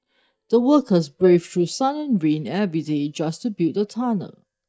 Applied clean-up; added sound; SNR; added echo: neural mask model DeepFilterNet 3.